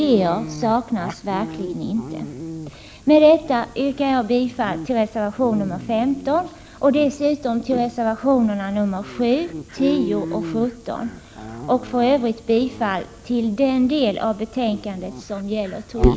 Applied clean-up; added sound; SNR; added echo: none; Dog; 10 dB; none.